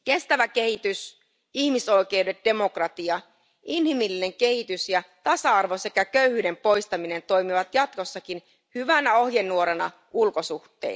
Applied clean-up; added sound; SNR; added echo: none; none; none; none.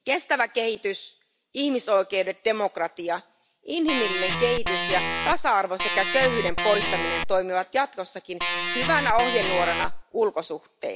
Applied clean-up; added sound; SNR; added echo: none; Organ; 0 dB; none.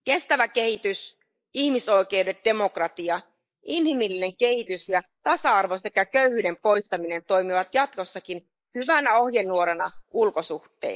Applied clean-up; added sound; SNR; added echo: neural mask model Resemble Enhance denoiser.